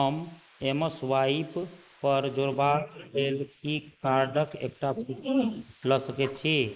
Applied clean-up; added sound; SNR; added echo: neural mask model Resemble Enhance denoiser.